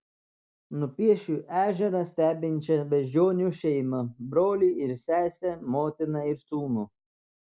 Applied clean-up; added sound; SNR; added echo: none; none; none; none.